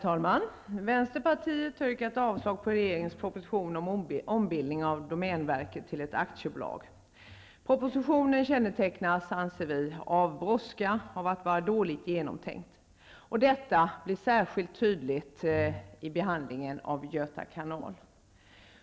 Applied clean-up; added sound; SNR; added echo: none; none; none; none.